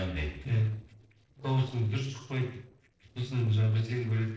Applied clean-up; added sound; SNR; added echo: neural separator model SepFormer DNS4.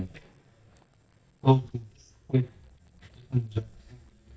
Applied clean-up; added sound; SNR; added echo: neural mask model DeepFilterNet 3.